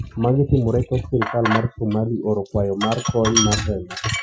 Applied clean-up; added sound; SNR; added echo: classical method Wiener filter.